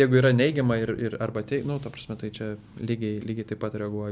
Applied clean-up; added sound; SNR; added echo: none; none; none; none.